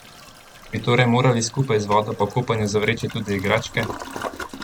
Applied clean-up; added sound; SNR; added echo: none; Toilet flush; 14 dB; none.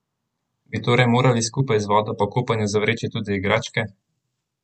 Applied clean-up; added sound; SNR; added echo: none; none; none; none.